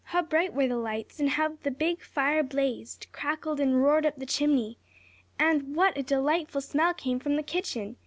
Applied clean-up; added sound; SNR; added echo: none; none; none; none.